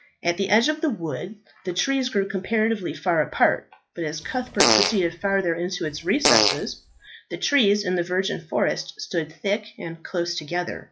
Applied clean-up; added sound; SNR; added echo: classical method log-MMSE.